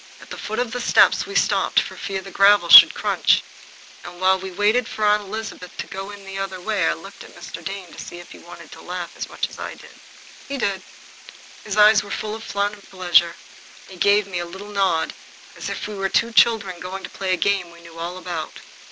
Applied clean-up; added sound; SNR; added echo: none; Water; 20 dB; none.